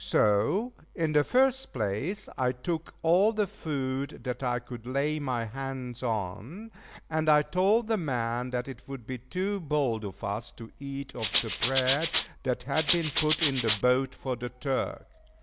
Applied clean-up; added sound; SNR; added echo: none; Rattle (instrument); 2 dB; none.